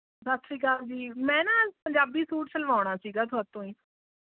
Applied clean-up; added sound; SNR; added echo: none; none; none; none.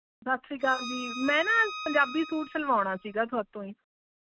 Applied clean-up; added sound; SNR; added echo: none; Bowed string instrument; 11 dB; none.